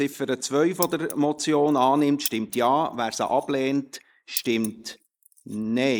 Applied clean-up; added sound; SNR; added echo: neural mask model Resemble Enhance denoiser.